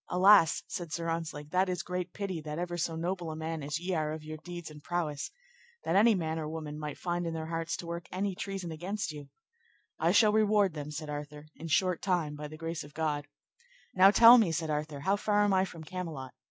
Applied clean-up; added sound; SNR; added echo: none; none; none; none.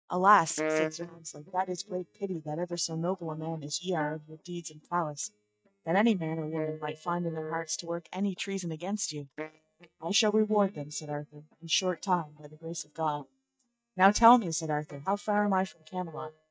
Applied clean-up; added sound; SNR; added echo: neural mask model DeepFilterNet 3.